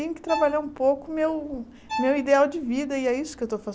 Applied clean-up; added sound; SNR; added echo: none; Bowed string instrument; 12 dB; none.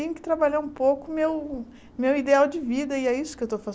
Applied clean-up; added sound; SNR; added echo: none; none; none; none.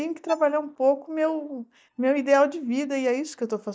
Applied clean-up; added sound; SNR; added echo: neural mask model DeepFilterNet 3.